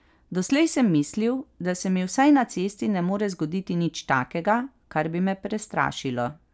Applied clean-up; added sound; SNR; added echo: none; none; none; none.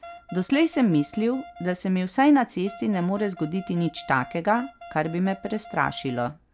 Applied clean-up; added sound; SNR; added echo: none; Wind instrument, woodwind instrument; 19 dB; none.